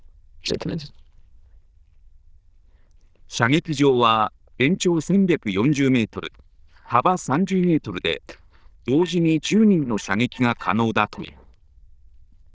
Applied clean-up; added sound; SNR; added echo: neural diffusion model UNIVERSE++.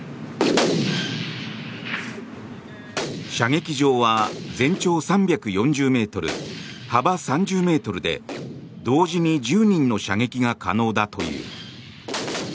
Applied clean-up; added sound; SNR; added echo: none; none; none; none.